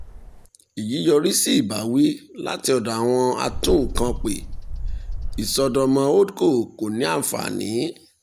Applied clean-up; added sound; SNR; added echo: none; Bird; 10 dB; none.